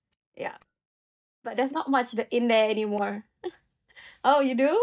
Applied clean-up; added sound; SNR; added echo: neural mask model DeepFilterNet 3.